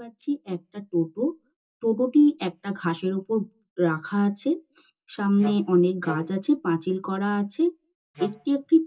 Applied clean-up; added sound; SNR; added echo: none; Wind instrument, woodwind instrument; 15 dB; reverberation time 0.2 s.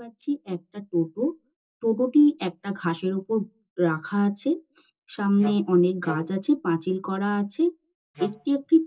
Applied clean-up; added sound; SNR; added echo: neural separator model SepFormer DNS4.